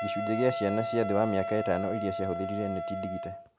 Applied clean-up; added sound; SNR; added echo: none; Wind instrument, woodwind instrument; 3 dB; none.